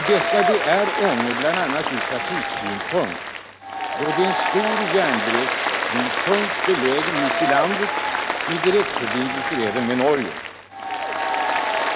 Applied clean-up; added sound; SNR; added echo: none; Applause; -1 dB; none.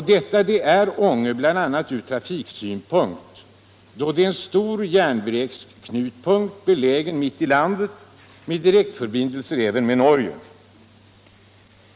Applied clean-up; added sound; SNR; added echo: none; none; none; none.